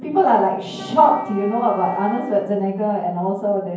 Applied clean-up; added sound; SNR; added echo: none; Wind instrument, woodwind instrument; 18 dB; reverberation time 0.9 s.